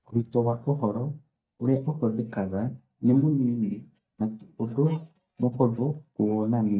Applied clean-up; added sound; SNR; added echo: neural mask model DeepFilterNet 3.